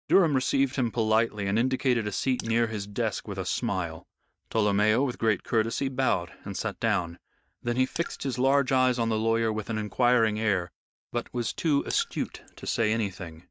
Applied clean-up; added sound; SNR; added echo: neural mask model DeepFilterNet 3.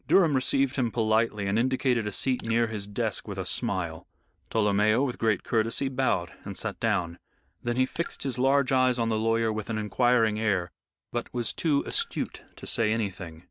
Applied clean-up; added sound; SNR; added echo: neural separator model SepFormer DNS4.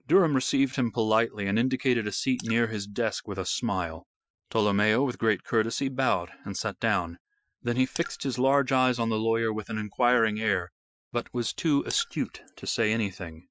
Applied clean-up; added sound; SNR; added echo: classical method Wiener filter.